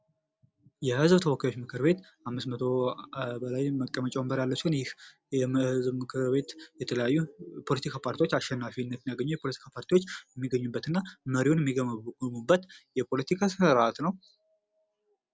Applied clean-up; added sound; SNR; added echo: none; none; none; none.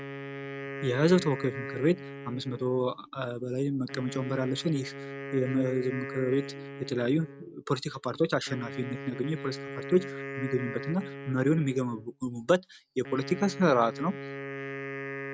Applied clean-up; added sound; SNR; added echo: neural mask model RNNoise.